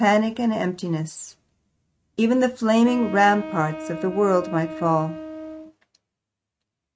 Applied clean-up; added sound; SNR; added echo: neural mask model RNNoise.